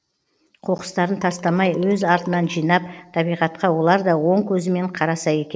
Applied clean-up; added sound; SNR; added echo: neural separator model SepFormer DNS4.